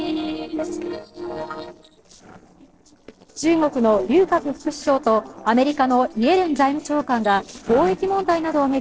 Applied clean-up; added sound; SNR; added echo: neural separator model SepFormer DNS4.